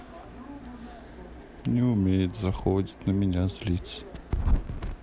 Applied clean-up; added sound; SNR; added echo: none; none; none; none.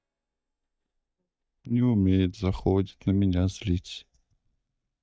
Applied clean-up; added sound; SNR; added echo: neural mask model DeepFilterNet 3.